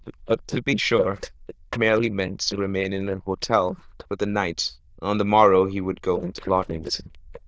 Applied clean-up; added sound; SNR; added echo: neural diffusion model UNIVERSE++.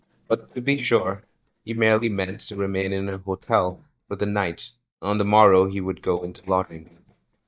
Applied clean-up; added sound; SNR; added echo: neural mask model DeepFilterNet 3.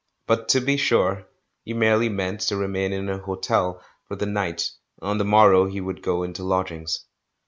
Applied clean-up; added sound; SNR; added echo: none; none; none; none.